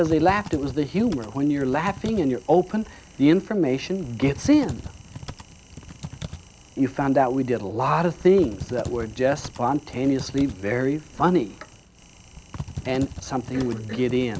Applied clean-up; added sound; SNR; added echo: none; Typing; 15 dB; none.